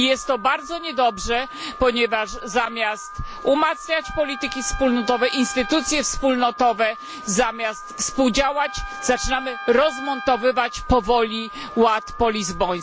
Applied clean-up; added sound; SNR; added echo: none; Alarm + Trumpet; 13 dB; none.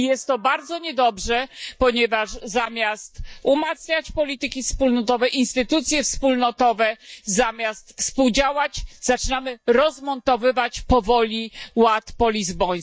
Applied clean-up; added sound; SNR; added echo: neural mask model DeepFilterNet 3.